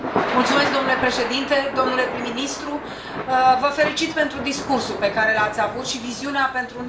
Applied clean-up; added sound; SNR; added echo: none; Thunder / Rain; 6 dB; reverberation time 0.4 s.